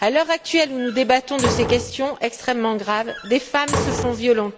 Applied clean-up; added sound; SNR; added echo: none; Slam; 8 dB; none.